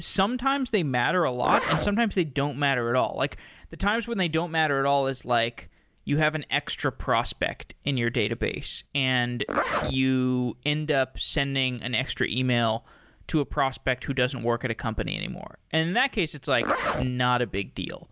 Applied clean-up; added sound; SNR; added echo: none; Zipper (clothing); 5 dB; none.